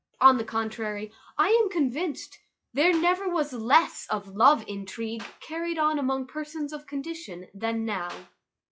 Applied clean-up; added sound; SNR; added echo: classical method log-MMSE.